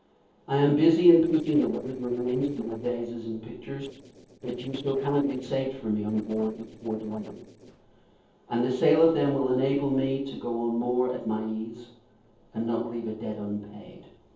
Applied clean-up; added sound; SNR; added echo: neural separator model SepFormer DNS4.